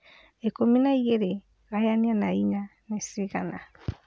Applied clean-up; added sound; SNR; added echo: none; none; none; none.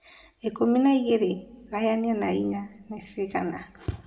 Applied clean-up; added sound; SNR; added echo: none; none; none; reverberation time 0.7 s.